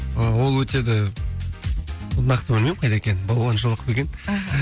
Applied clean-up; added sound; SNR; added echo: none; none; none; none.